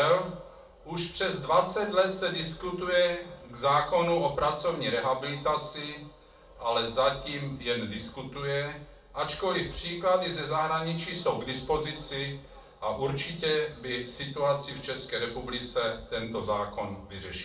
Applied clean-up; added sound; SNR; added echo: none; none; none; reverberation time 0.3 s.